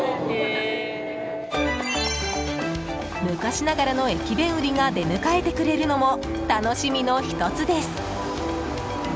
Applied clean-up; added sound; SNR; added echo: none; none; none; none.